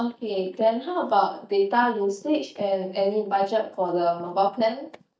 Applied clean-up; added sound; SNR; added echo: neural mask model DeepFilterNet 3.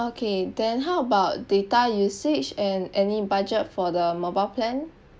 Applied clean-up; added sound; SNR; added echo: none; none; none; none.